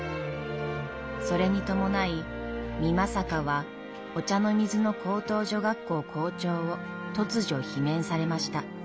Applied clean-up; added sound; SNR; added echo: none; Wind instrument, woodwind instrument; 16 dB; none.